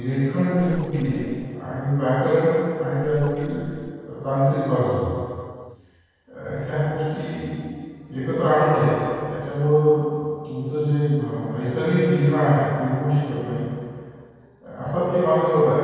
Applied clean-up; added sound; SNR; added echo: neural separator model SepFormer DNS4.